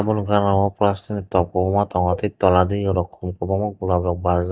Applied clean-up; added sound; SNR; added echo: neural mask model DeepFilterNet 3.